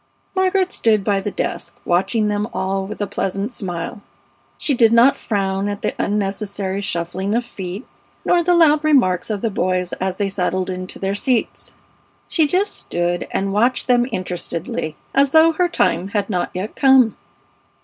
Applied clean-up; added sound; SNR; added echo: none; none; none; none.